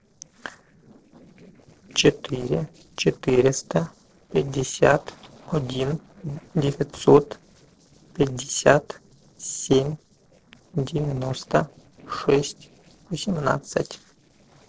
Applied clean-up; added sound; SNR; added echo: neural separator model SepFormer DNS4.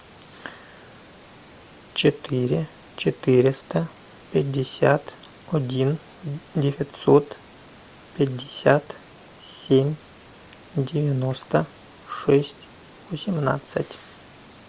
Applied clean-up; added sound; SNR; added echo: none; none; none; none.